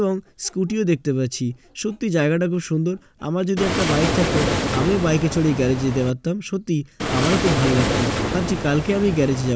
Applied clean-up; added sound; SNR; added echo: none; Waves, surf; 2 dB; none.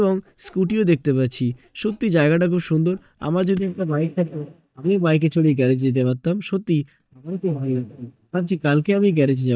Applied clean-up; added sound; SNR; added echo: neural mask model DeepFilterNet 3.